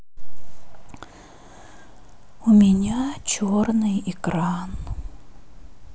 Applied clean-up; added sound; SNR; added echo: none; none; none; none.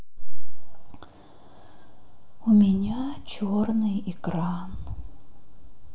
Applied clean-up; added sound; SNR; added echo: none; none; none; reverberation time 0.5 s.